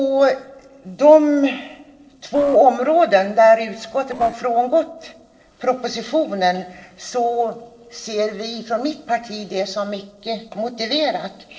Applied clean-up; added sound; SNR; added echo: neural separator model SepFormer DNS4.